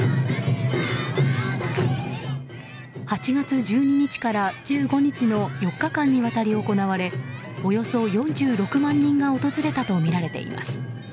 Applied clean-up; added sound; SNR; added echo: none; none; none; none.